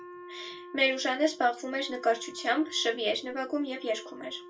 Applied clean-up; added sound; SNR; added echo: none; Wind instrument, woodwind instrument; 16 dB; reverberation time 0.2 s.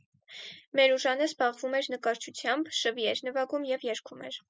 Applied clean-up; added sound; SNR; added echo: none; none; none; none.